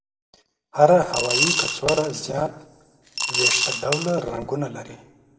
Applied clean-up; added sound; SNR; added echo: none; Coin (dropping) / Glass; 1 dB; reverberation time 1.6 s.